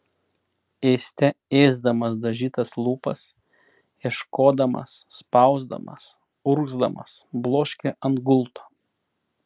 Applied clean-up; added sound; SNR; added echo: none; none; none; none.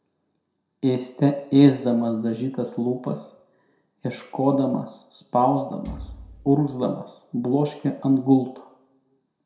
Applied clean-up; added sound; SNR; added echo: none; Thump, thud; 16 dB; reverberation time 0.5 s.